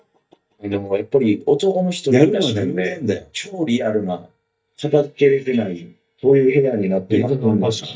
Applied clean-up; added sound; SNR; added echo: neural mask model DeepFilterNet 3.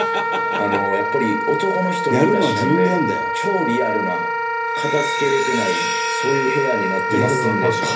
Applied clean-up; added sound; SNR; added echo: none; Wind instrument, woodwind instrument; 1 dB; reverberation time 0.3 s.